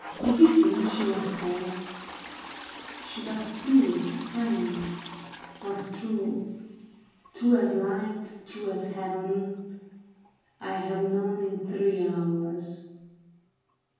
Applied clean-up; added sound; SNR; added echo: none; Toilet flush; 14 dB; reverberation time 1.3 s.